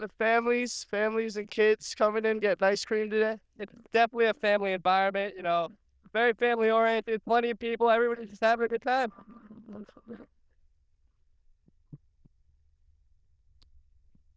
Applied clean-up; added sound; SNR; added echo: neural diffusion model UNIVERSE++.